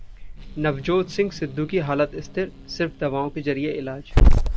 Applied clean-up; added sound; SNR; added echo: none; Growling / Hiss; -3 dB; none.